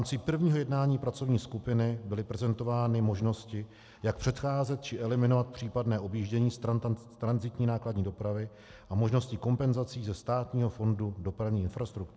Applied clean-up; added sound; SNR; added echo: none; none; none; none.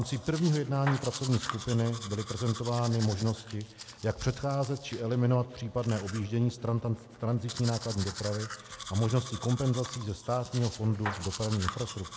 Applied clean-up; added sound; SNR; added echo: none; Domestic sounds, home sounds; 12 dB; none.